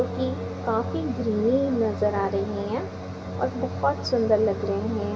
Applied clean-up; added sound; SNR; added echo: none; none; none; reverberation time 2.0 s.